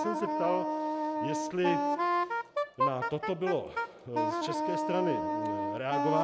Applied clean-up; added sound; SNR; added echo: none; Wind instrument, woodwind instrument; -3 dB; none.